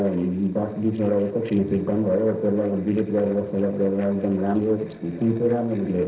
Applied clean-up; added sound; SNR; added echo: neural separator model SepFormer DNS4.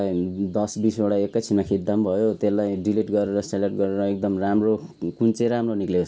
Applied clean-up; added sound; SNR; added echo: none; none; none; none.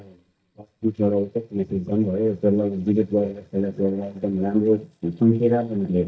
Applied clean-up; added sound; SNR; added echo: neural mask model DeepFilterNet 3.